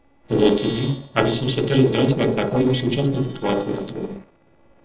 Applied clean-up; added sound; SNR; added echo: neural separator model SepFormer DNS4.